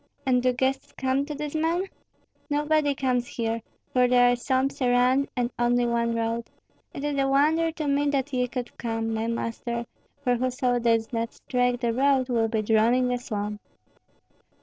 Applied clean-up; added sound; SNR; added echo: neural separator model SepFormer DNS4.